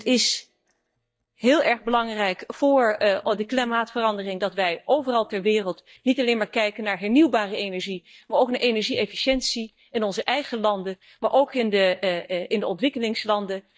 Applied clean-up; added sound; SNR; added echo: neural mask model DeepFilterNet 3.